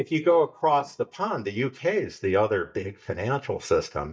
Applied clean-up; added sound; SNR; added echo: neural mask model DeepFilterNet 3.